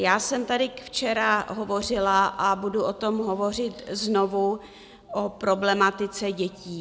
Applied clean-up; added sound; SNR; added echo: none; none; none; none.